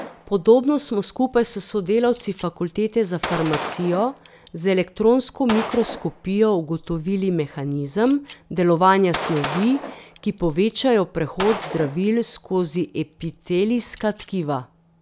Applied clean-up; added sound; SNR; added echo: none; Gunshot, gunfire; 13 dB; none.